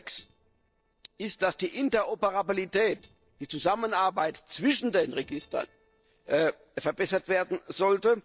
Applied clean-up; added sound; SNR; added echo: neural separator model SepFormer DNS4.